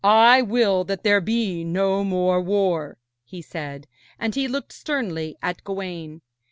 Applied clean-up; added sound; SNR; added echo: none; none; none; none.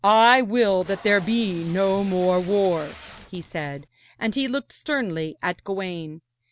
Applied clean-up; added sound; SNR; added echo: none; Packing tape, duct tape; 19 dB; none.